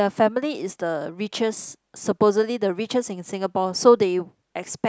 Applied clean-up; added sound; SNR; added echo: none; none; none; none.